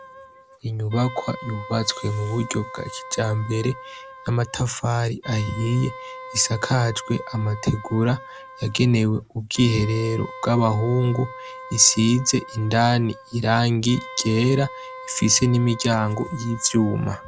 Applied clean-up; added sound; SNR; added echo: none; Wind instrument, woodwind instrument; 16 dB; none.